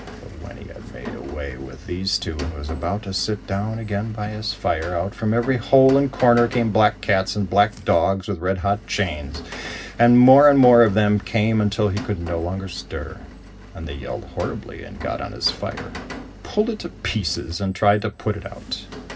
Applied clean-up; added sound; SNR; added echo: none; Rain; 16 dB; reverberation time 0.4 s.